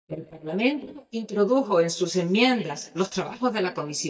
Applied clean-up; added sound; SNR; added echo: neural mask model DeepFilterNet 3.